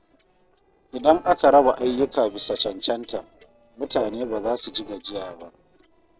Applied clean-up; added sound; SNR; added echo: neural separator model SepFormer DNS4.